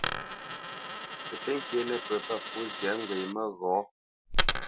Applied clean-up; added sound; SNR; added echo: none; Coin (dropping); -1 dB; none.